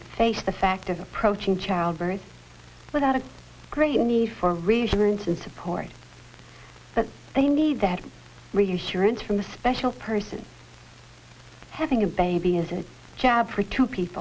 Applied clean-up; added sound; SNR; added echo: none; none; none; none.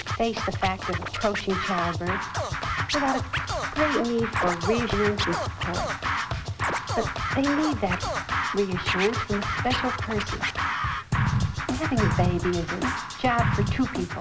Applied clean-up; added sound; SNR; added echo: none; Scratching (performance technique); -1 dB; none.